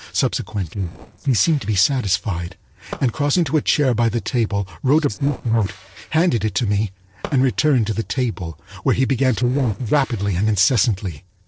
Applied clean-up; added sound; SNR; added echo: neural separator model SepFormer DNS4.